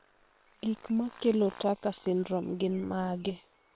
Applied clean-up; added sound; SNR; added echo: neural separator model SepFormer WHAM!.